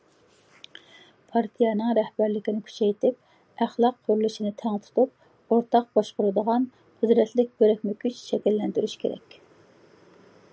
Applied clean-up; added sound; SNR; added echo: none; none; none; none.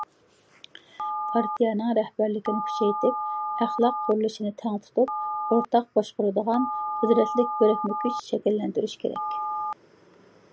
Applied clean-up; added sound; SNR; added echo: none; Telephone; 6 dB; none.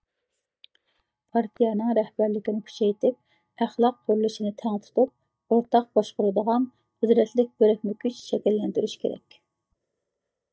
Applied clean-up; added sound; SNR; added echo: neural mask model DeepFilterNet 3.